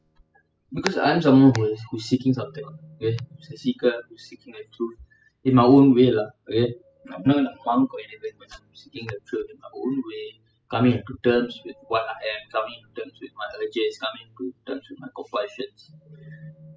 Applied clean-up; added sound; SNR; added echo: classical method spectral subtraction.